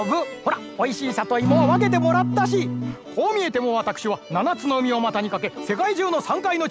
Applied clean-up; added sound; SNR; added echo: none; Acoustic guitar / Strum; -1 dB; none.